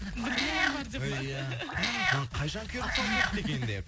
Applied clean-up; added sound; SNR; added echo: none; Meow; -2 dB; none.